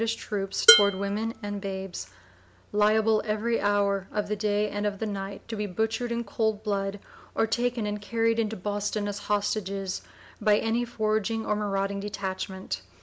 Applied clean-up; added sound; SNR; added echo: none; Dishes, pots, and pans; -3 dB; none.